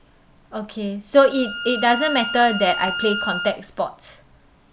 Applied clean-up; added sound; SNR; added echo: none; Bowed string instrument; 7 dB; none.